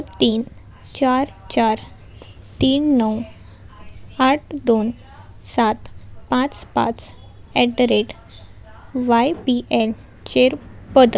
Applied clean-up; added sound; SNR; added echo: none; none; none; none.